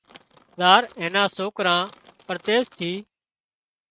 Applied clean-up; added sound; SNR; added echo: neural mask model RNNoise.